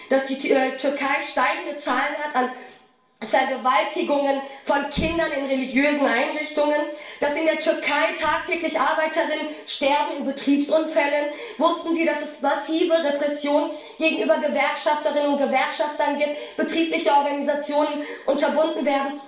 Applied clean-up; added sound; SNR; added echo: none; none; none; reverberation time 0.6 s.